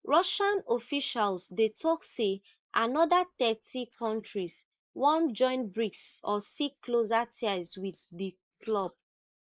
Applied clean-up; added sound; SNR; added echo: neural mask model Resemble Enhance denoiser.